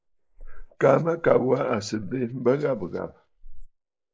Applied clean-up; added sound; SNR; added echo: neural mask model Resemble Enhance denoiser.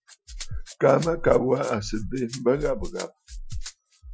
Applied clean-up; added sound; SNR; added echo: classical method Wiener filter.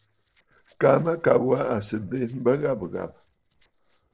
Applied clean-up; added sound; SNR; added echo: neural separator model SepFormer DNS4.